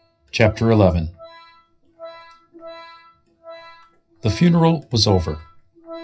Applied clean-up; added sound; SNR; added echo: classical method WPE with log-MMSE.